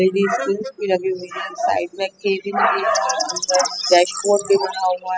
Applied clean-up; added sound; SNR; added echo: classical method spectral subtraction.